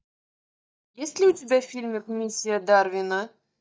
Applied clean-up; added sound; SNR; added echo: neural mask model DeepFilterNet 3.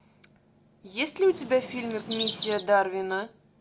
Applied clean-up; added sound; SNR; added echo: none; Chirp, tweet; 0 dB; none.